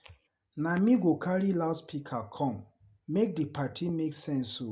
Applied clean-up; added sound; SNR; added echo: none; none; none; none.